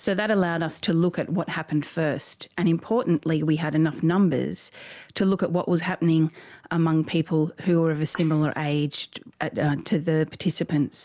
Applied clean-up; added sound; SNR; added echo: neural mask model Resemble Enhance denoiser.